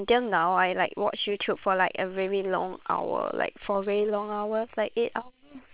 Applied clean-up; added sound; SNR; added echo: neural separator model SepFormer WHAM!.